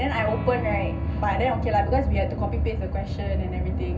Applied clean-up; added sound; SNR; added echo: none; Electric guitar / Strum; 10 dB; reverberation time 0.4 s.